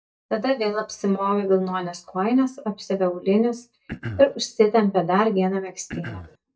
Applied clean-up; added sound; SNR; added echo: neural mask model DeepFilterNet 3.